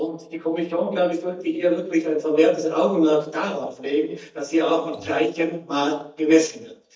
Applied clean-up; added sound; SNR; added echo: neural mask model DeepFilterNet 3.